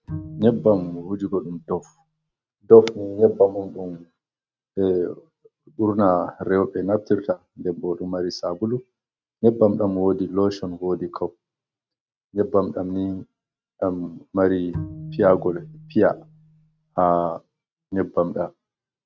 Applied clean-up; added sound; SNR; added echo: neural mask model RNNoise.